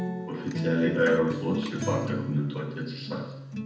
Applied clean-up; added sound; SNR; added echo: none; Acoustic guitar; 5 dB; reverberation time 0.9 s.